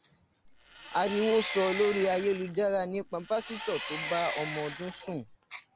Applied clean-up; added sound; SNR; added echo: none; Engine; 8 dB; none.